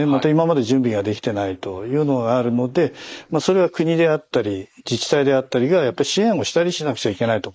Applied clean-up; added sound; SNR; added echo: neural mask model Resemble Enhance denoiser.